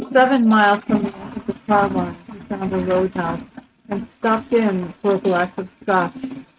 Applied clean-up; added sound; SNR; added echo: neural mask model RNNoise.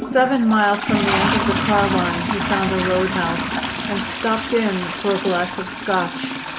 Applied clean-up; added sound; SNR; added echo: none; Toilet flush; 2 dB; none.